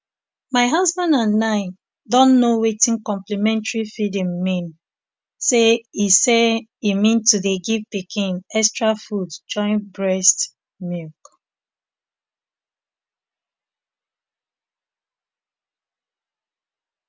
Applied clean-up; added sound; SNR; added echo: none; none; none; none.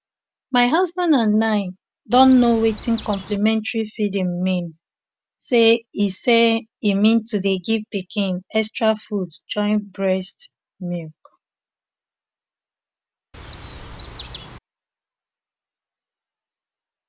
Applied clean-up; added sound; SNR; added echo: none; Chirp, tweet; 13 dB; none.